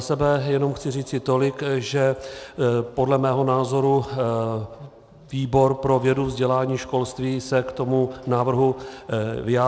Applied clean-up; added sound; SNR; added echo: none; none; none; none.